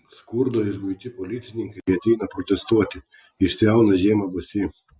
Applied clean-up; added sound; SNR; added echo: none; none; none; none.